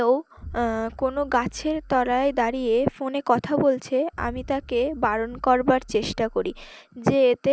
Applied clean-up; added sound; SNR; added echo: none; Explosion; 20 dB; none.